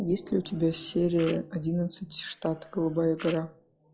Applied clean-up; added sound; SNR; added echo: classical method log-MMSE.